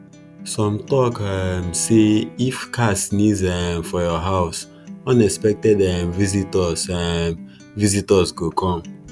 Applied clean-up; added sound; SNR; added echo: none; Acoustic guitar + Bowed string instrument; 18 dB; none.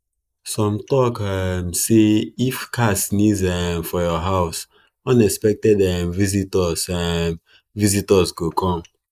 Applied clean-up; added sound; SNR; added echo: neural mask model Resemble Enhance denoiser.